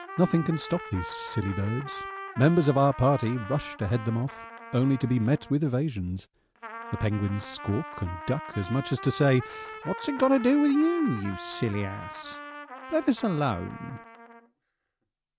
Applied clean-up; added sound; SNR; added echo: none; Trumpet; 14 dB; none.